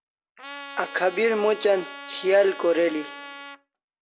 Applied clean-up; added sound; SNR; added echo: none; Trumpet; 15 dB; none.